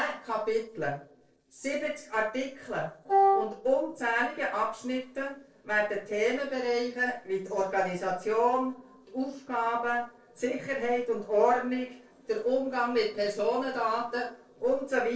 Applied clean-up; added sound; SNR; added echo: neural separator model SepFormer DNS4.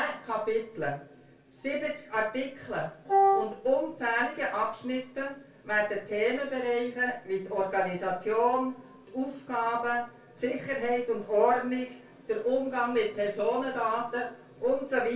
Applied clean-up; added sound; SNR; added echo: none; Wind instrument, woodwind instrument; -5 dB; reverberation time 0.3 s.